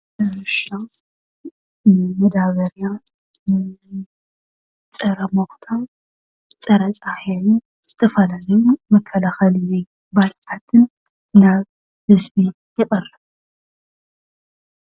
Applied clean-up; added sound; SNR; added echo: none; none; none; none.